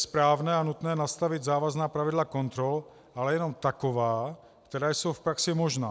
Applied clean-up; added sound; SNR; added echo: none; none; none; none.